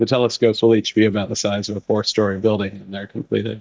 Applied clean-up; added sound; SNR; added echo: neural mask model DeepFilterNet 3.